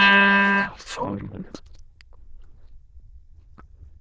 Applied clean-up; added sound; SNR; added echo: neural diffusion model UNIVERSE++.